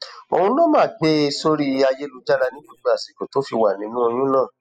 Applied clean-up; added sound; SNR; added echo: classical method spectral subtraction.